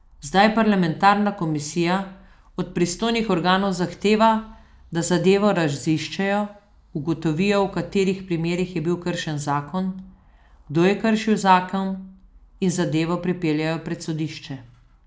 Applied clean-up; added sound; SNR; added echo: none; none; none; none.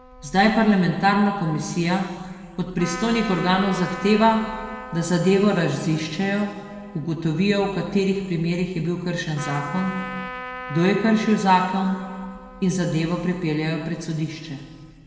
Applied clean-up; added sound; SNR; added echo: none; Trumpet; 15 dB; reverberation time 1.6 s.